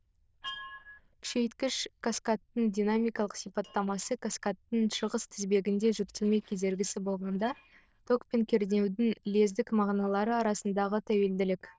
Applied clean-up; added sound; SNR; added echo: neural diffusion model UNIVERSE++.